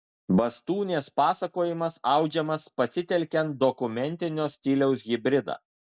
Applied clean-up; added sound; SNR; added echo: none; none; none; none.